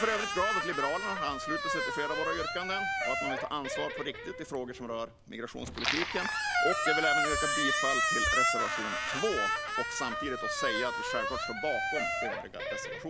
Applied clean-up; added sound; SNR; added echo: none; Squeak; -4 dB; none.